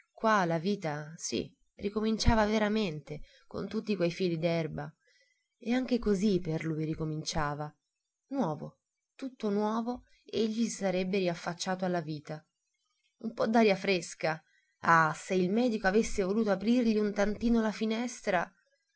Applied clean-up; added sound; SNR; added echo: none; none; none; none.